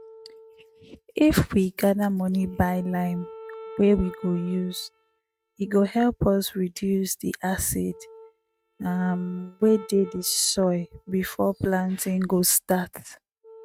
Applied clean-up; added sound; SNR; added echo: neural mask model RNNoise.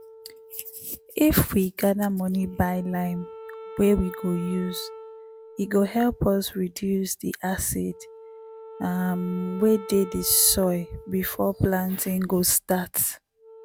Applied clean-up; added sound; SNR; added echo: none; Wind instrument, woodwind instrument; 17 dB; none.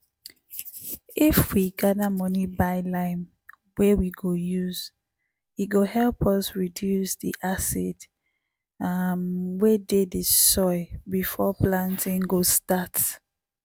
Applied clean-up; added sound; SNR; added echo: none; none; none; none.